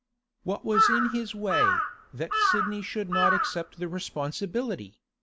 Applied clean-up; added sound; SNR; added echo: none; Bird vocalization, bird call, bird song / Crow; -4 dB; none.